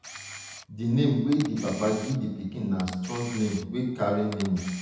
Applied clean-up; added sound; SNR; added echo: none; Camera; 16 dB; reverberation time 0.9 s.